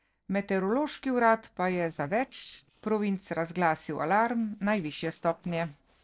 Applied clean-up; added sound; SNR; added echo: neural separator model SepFormer DNS4.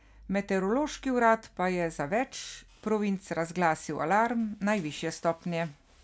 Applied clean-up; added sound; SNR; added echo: none; none; none; none.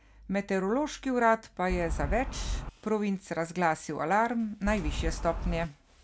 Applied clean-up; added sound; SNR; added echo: none; Wind; 3 dB; none.